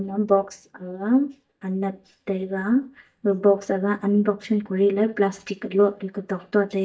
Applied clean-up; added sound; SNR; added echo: neural mask model DeepFilterNet 3.